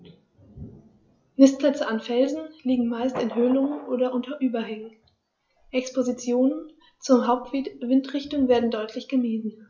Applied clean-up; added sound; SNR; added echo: classical method log-MMSE.